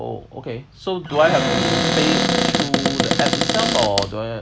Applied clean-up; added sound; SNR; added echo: none; Cupboard open or close; -4 dB; none.